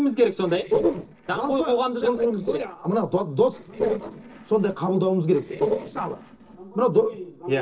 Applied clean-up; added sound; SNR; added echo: neural separator model SepFormer DNS4.